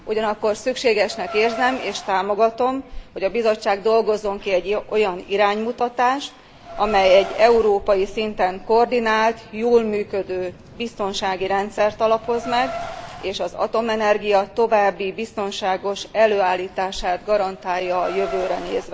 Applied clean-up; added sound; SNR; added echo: none; Thunder + Car; 16 dB; none.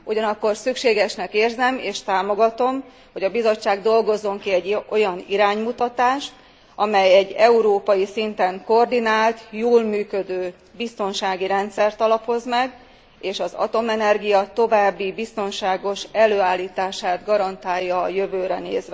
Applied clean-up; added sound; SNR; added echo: none; none; none; none.